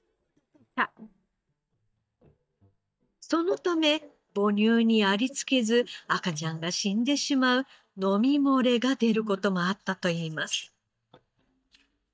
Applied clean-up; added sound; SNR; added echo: neural mask model DeepFilterNet 3.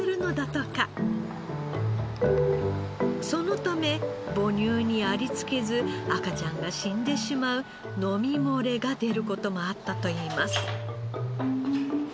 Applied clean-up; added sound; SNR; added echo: none; Domestic sounds, home sounds; 18 dB; none.